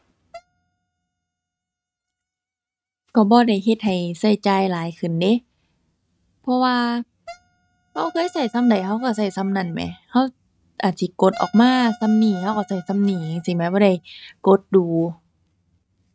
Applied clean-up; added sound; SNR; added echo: neural mask model RNNoise.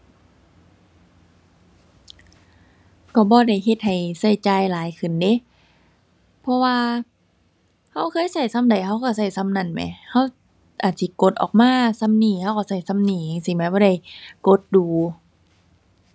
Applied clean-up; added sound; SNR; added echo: none; none; none; none.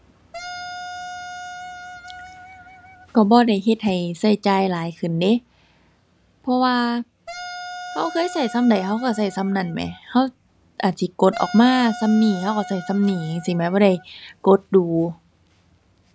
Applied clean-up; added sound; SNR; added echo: none; Wind instrument, woodwind instrument; 15 dB; none.